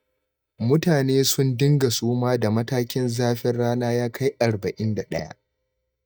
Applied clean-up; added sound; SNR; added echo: neural mask model DeepFilterNet 3.